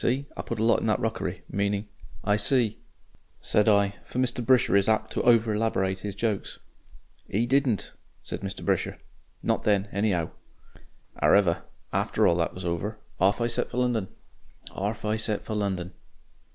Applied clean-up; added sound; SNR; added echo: none; none; none; none.